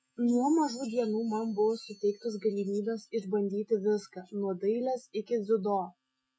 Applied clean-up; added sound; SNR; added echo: classical method Wiener filter.